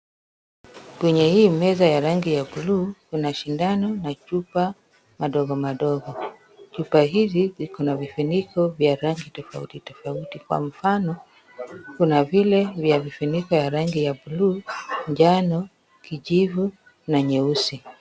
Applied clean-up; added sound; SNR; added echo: none; none; none; none.